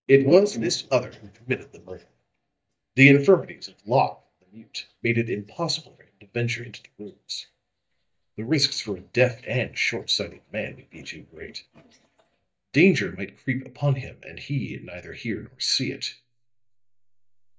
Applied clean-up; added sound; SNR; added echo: neural mask model DeepFilterNet 3.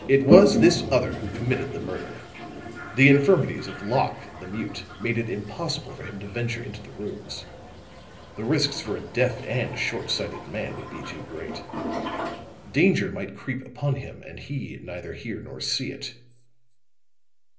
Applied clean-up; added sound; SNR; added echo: none; Toilet flush; 7 dB; reverberation time 0.5 s.